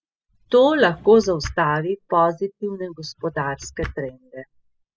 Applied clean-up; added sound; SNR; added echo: classical method spectral subtraction.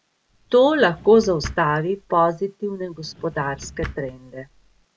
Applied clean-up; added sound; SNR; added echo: none; Drawer open or close; 18 dB; none.